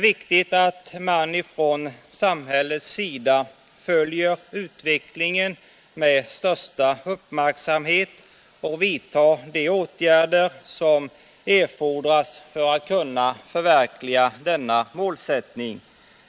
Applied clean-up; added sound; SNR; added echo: neural mask model Resemble Enhance denoiser.